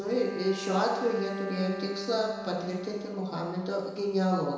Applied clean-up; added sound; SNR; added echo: none; Bowed string instrument; 10 dB; reverberation time 1.0 s.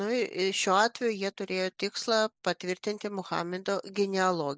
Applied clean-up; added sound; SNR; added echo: none; none; none; none.